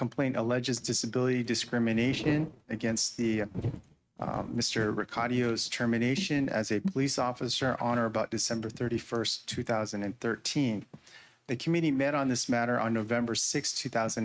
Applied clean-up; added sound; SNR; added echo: neural mask model RNNoise.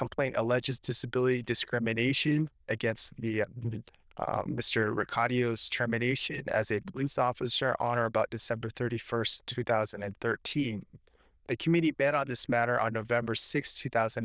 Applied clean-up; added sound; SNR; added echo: neural diffusion model UNIVERSE++.